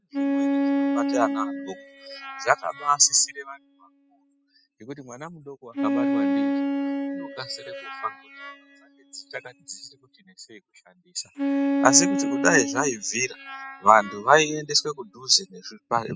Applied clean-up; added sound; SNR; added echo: classical method spectral subtraction.